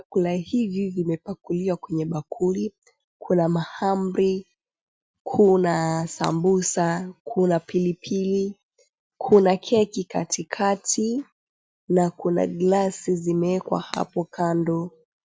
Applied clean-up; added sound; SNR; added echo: none; Shatter; 18 dB; none.